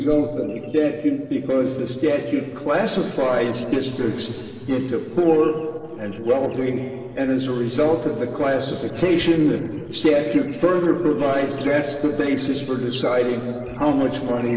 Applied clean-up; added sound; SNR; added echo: neural separator model SepFormer DNS4.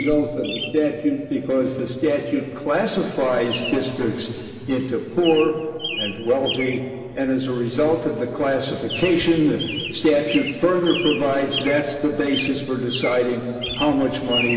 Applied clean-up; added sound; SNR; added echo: none; Chirp, tweet; 11 dB; reverberation time 2.7 s.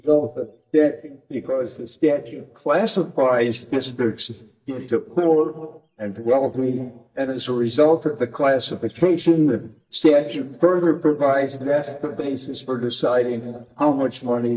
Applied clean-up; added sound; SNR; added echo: neural mask model DeepFilterNet 3.